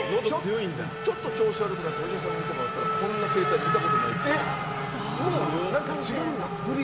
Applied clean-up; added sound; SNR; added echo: none; Race car, auto racing / Accelerating, revving, vroom; 1 dB; none.